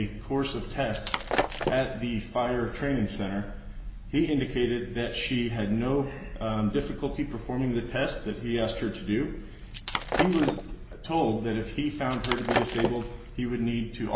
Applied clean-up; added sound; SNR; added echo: none; Shatter; 3 dB; none.